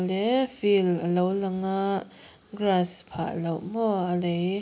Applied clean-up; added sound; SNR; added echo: none; none; none; none.